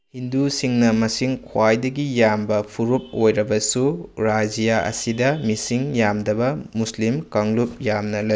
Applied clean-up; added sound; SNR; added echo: none; none; none; none.